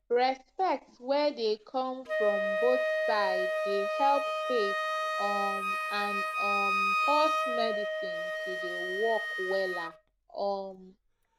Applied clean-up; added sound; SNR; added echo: none; Wind instrument, woodwind instrument; 0 dB; none.